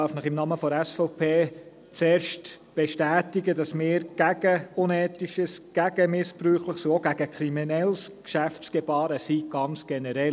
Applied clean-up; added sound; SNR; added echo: none; none; none; none.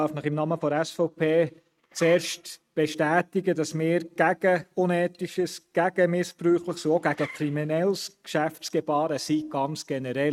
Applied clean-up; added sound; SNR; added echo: neural mask model RNNoise.